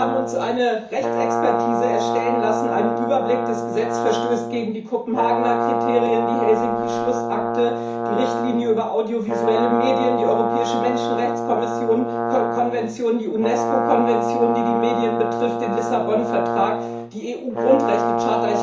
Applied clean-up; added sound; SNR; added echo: none; Brass instrument; 0 dB; reverberation time 0.7 s.